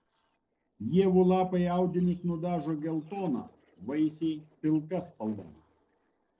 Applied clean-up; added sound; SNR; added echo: neural separator model SepFormer DNS4.